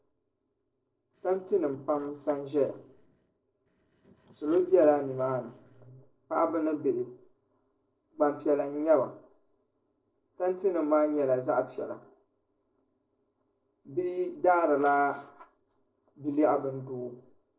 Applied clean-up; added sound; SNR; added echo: neural separator model SepFormer DNS4.